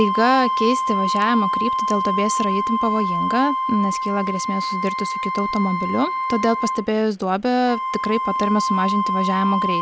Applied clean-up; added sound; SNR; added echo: none; Wind instrument, woodwind instrument; 1 dB; none.